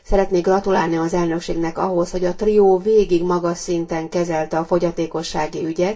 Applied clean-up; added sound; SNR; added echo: none; none; none; reverberation time 0.2 s.